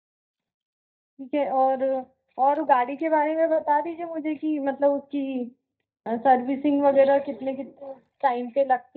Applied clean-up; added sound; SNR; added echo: neural mask model DeepFilterNet 3.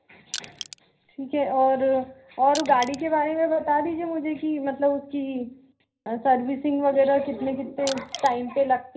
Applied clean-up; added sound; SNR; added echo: none; Crushing; 14 dB; reverberation time 0.5 s.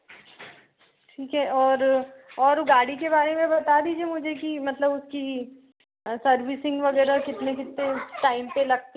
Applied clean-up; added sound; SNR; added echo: none; none; none; none.